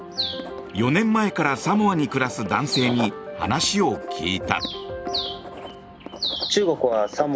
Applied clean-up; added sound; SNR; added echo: none; Writing + Bird; 10 dB; none.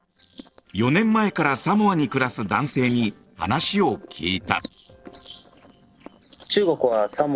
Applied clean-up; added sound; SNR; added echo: neural separator model SepFormer DNS4.